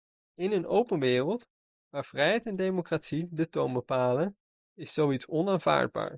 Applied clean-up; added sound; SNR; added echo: neural mask model Resemble Enhance denoiser.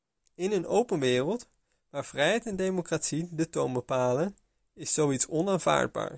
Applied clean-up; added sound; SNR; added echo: none; none; none; none.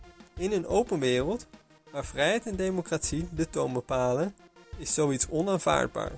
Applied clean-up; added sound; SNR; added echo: none; Drum kit; 16 dB; none.